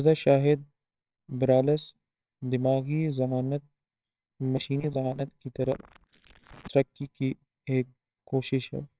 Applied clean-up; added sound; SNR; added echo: neural separator model SepFormer WHAMR!.